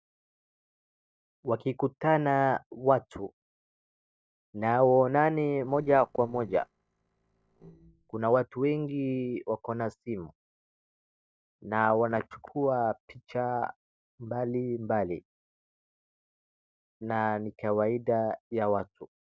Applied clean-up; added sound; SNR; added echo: neural separator model SepFormer DNS4.